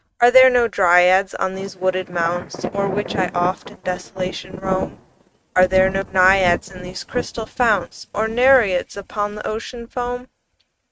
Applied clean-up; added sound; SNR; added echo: neural mask model RNNoise.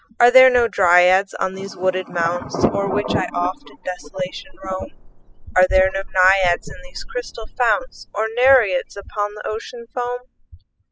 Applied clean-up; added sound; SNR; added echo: classical method spectral subtraction.